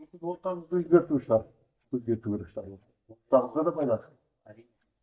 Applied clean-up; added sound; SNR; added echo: neural mask model DeepFilterNet 3.